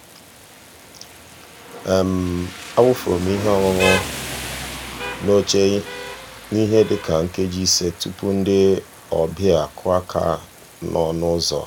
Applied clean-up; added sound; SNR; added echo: none; Rain; 11 dB; none.